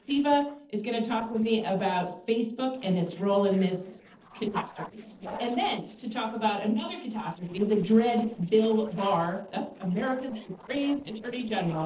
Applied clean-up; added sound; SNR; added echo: neural separator model SepFormer DNS4.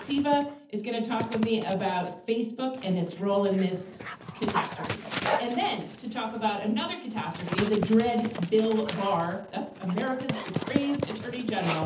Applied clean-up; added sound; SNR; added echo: none; Dog; 7 dB; reverberation time 0.7 s.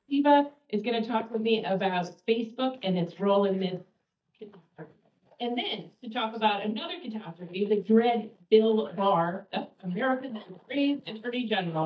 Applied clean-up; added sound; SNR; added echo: neural mask model DeepFilterNet 3.